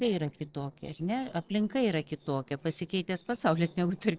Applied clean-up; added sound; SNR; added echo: neural separator model SepFormer DNS4.